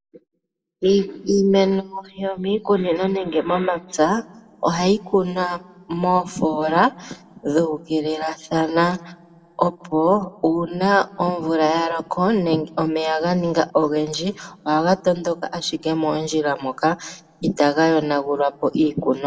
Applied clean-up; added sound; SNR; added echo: none; none; none; reverberation time 0.6 s.